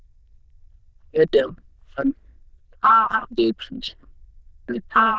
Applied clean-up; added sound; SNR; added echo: neural diffusion model UNIVERSE++.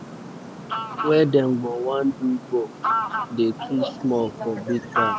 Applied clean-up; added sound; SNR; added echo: none; Fowl; 6 dB; none.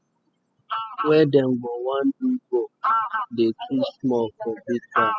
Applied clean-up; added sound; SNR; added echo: classical method spectral subtraction.